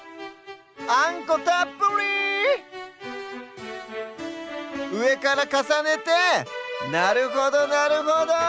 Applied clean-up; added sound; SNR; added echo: none; none; none; none.